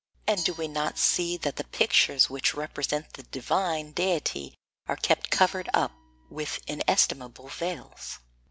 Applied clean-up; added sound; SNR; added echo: none; Glass; 18 dB; none.